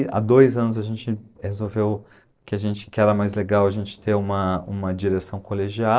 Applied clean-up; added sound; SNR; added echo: neural separator model SepFormer DNS4.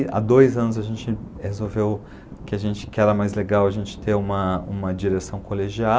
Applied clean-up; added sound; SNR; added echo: none; Thunder / Rain; 18 dB; none.